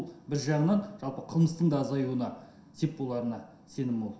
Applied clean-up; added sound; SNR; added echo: none; none; none; reverberation time 0.7 s.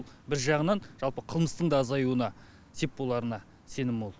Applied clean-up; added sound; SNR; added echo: none; none; none; none.